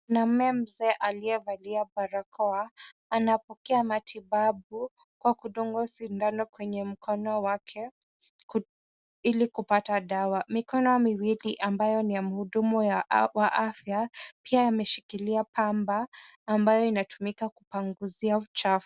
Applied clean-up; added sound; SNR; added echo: none; none; none; none.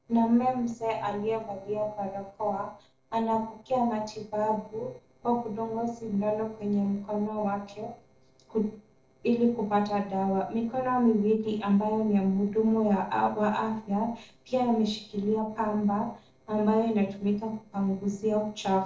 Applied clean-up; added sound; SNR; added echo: neural separator model SepFormer DNS4.